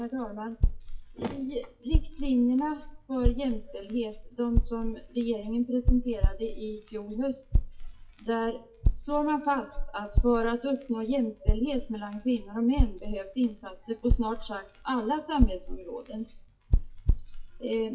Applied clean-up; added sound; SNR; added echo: classical method WPE with log-MMSE.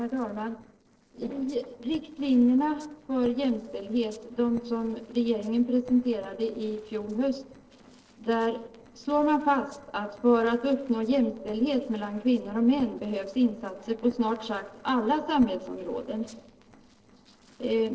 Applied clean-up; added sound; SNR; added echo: neural separator model SepFormer DNS4.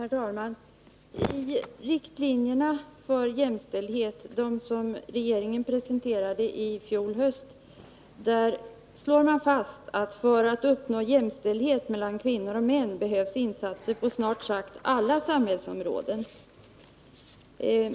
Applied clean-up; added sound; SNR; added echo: none; none; none; none.